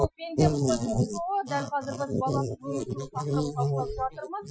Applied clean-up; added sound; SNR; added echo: classical method Wiener filter.